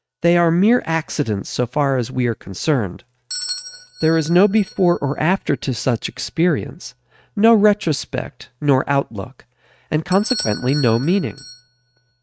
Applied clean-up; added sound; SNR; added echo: neural mask model RNNoise.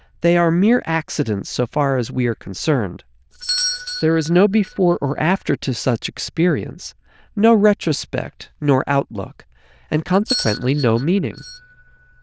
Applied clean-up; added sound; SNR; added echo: neural diffusion model UNIVERSE++.